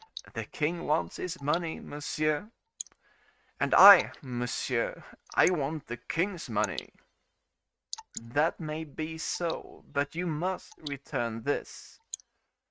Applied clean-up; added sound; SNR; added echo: neural mask model RNNoise.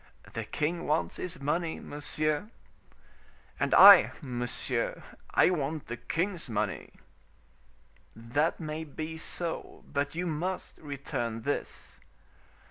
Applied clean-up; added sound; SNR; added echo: none; none; none; none.